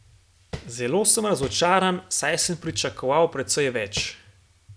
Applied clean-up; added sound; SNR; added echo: none; Tap; 15 dB; none.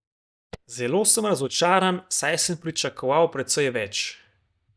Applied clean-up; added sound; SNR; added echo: neural mask model DeepFilterNet 3.